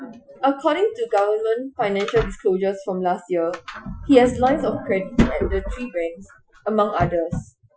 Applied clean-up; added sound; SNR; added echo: classical method Wiener filter.